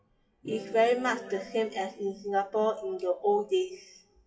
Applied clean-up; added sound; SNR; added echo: classical method WPE with log-MMSE.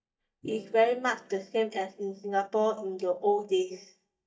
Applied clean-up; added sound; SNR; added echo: neural mask model DeepFilterNet 3.